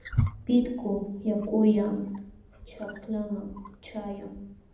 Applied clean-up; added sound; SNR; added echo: none; Wild animals; 8 dB; reverberation time 0.8 s.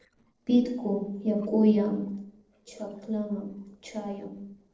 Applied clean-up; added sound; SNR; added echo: neural separator model SepFormer DNS4.